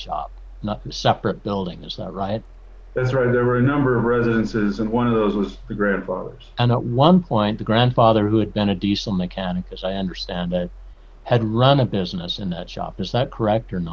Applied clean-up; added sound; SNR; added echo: none; Mechanisms; 19 dB; none.